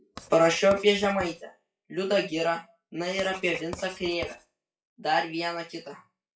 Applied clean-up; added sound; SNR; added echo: classical method WPE with log-MMSE.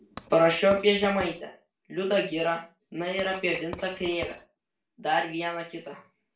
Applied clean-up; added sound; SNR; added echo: none; Writing; 17 dB; reverberation time 0.3 s.